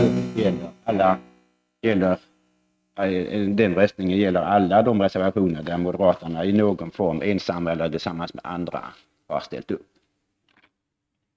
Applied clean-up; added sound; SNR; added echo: neural mask model RNNoise.